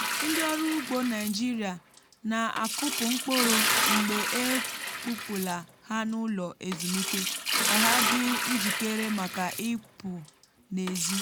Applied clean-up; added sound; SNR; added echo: none; Liquid; 0 dB; none.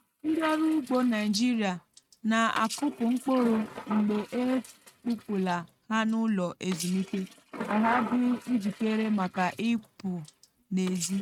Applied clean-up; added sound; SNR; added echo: neural mask model RNNoise.